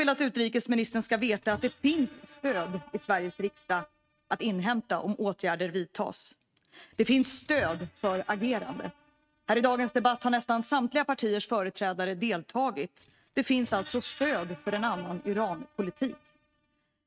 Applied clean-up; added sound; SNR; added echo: neural mask model RNNoise.